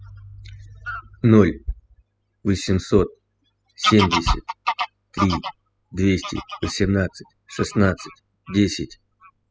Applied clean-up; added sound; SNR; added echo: classical method spectral subtraction.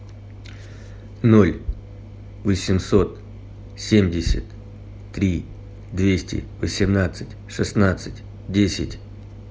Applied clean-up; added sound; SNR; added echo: none; none; none; none.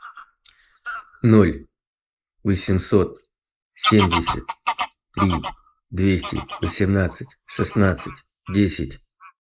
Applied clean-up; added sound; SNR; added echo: neural mask model Resemble Enhance denoiser.